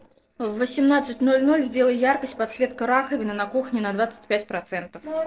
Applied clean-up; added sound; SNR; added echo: neural separator model SepFormer DNS4.